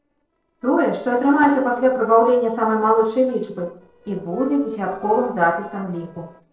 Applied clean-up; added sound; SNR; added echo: neural separator model SepFormer DNS4.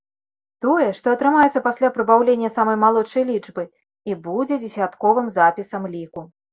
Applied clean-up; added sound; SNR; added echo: none; none; none; none.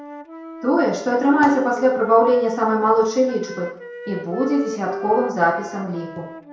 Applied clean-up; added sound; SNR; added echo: none; Wind instrument, woodwind instrument; 14 dB; reverberation time 0.5 s.